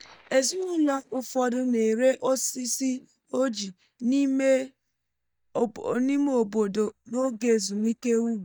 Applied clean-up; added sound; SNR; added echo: neural mask model DeepFilterNet 3.